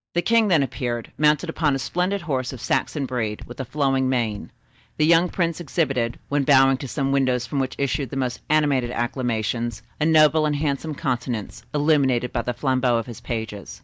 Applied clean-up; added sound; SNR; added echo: neural mask model DeepFilterNet 3.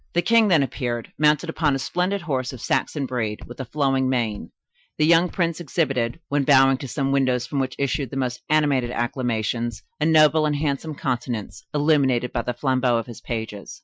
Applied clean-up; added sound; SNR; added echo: classical method Wiener filter.